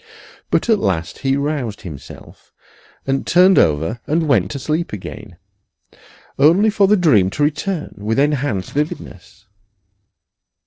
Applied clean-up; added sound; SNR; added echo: neural separator model SepFormer DNS4.